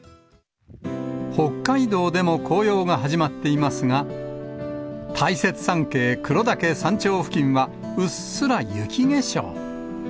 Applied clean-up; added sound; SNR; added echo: none; none; none; none.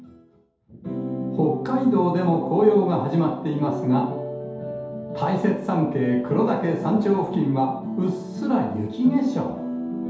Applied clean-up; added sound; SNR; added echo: none; none; none; reverberation time 0.8 s.